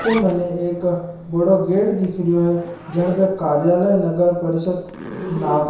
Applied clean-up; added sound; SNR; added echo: none; Zipper (clothing); 15 dB; reverberation time 0.7 s.